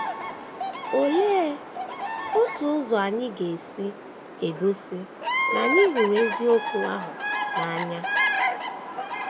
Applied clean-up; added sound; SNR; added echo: none; Bird vocalization, bird call, bird song; 3 dB; none.